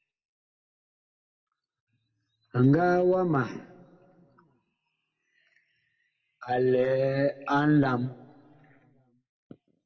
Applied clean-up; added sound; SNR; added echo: none; none; none; reverberation time 1.0 s.